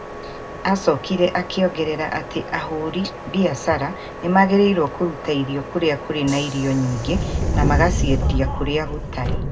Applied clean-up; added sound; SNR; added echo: none; Subway, metro, underground; 4 dB; reverberation time 0.2 s.